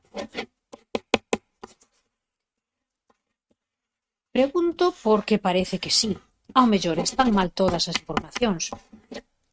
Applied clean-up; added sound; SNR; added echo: neural mask model RNNoise.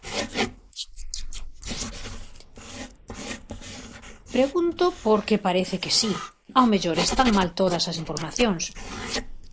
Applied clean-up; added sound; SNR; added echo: neural mask model Resemble Enhance denoiser.